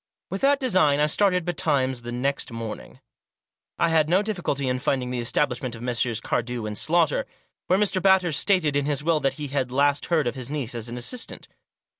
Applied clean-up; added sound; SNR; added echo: none; none; none; none.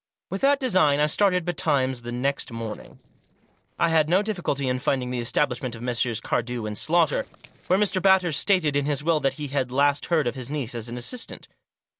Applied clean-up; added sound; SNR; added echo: neural separator model SepFormer DNS4.